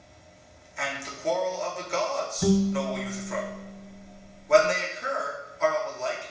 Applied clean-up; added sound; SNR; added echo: none; Bowed string instrument; 0 dB; reverberation time 0.9 s.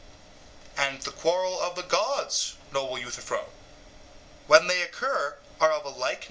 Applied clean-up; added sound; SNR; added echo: none; none; none; none.